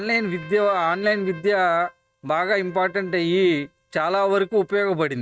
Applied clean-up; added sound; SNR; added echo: neural mask model RNNoise.